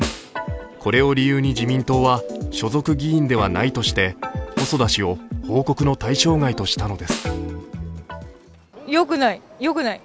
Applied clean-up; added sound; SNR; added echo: none; Snare drum; 12 dB; none.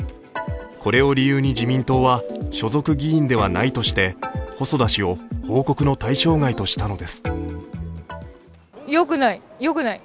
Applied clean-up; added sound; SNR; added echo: none; none; none; none.